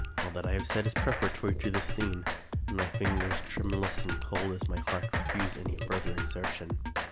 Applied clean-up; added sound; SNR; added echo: none; Drum kit; -3 dB; none.